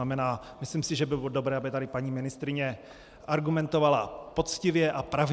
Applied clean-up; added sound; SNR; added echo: none; none; none; none.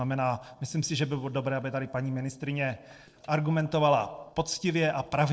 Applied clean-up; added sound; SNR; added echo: neural separator model SepFormer DNS4.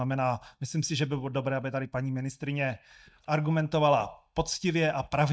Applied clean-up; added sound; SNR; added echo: neural mask model DeepFilterNet 3.